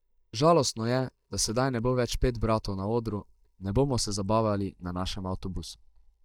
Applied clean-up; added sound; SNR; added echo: neural mask model DeepFilterNet 3.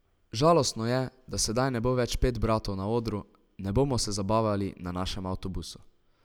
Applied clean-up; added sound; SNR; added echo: none; none; none; none.